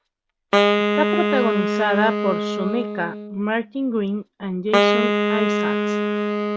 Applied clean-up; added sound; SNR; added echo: none; Wind instrument, woodwind instrument; -4 dB; none.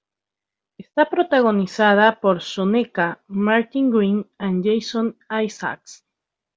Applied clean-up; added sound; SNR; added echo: none; none; none; none.